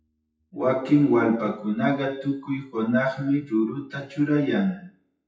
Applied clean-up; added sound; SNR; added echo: classical method WPE with log-MMSE.